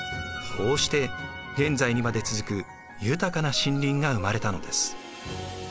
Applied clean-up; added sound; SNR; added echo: none; none; none; none.